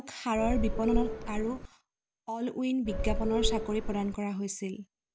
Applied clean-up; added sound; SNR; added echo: none; Subway, metro, underground / Doorbell; -1 dB; none.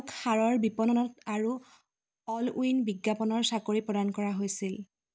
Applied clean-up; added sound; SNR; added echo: none; none; none; none.